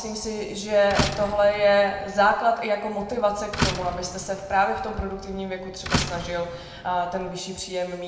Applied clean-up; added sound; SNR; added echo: none; Slam; 7 dB; reverberation time 1.2 s.